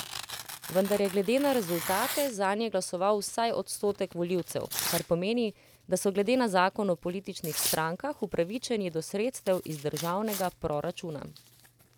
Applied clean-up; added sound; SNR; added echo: none; Tearing; 11 dB; none.